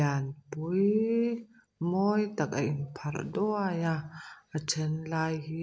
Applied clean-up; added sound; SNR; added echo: none; none; none; none.